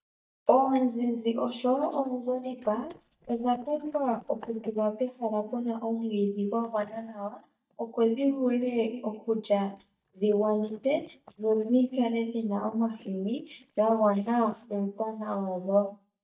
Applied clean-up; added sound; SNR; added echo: neural mask model DeepFilterNet 3.